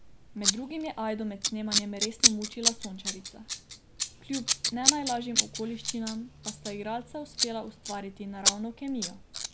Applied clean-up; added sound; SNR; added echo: none; Scissors; -4 dB; none.